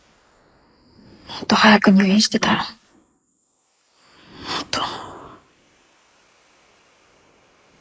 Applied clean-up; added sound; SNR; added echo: neural mask model Resemble Enhance denoiser.